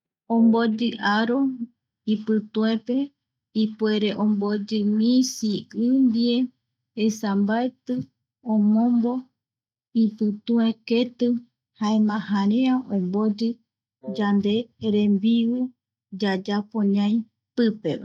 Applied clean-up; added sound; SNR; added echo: neural mask model RNNoise.